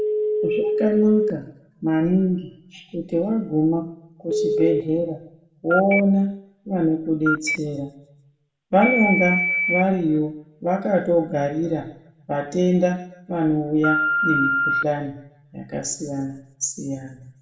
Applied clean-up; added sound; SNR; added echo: none; Telephone; 4 dB; reverberation time 0.6 s.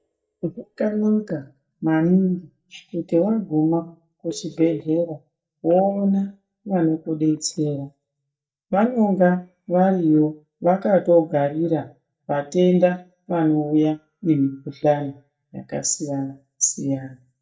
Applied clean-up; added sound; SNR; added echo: neural mask model DeepFilterNet 3.